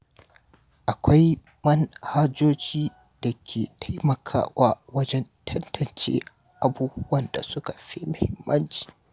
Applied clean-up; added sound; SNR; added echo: none; none; none; none.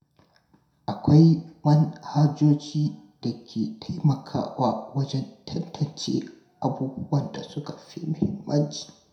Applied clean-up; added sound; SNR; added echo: none; none; none; reverberation time 0.5 s.